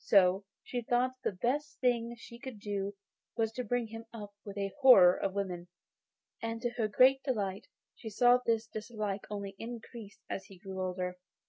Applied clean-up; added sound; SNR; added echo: none; none; none; none.